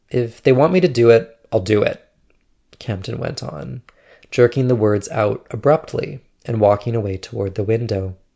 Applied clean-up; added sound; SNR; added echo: none; none; none; none.